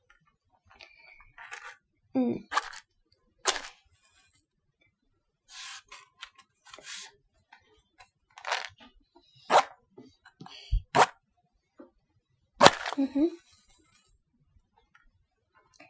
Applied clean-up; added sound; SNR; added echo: classical method Wiener filter.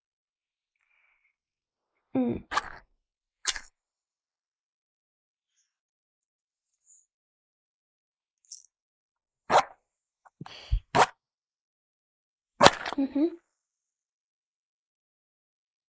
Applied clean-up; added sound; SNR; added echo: neural mask model Resemble Enhance denoiser.